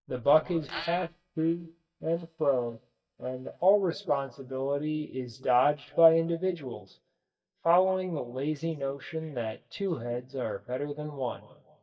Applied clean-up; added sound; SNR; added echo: neural mask model DeepFilterNet 3.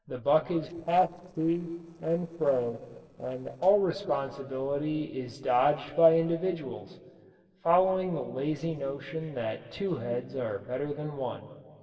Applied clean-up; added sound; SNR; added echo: neural separator model SepFormer DNS4.